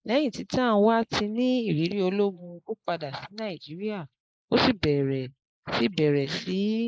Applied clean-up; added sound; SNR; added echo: neural mask model Resemble Enhance denoiser.